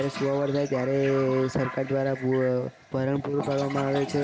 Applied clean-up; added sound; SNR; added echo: none; Toilet flush; 13 dB; none.